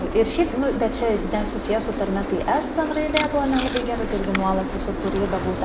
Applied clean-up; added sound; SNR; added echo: none; Packing tape, duct tape + Boat, Water vehicle; 5 dB; none.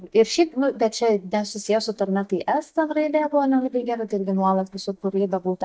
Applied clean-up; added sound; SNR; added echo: neural mask model DeepFilterNet 3.